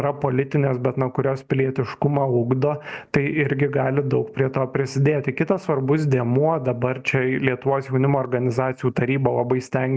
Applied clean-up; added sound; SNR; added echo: none; none; none; none.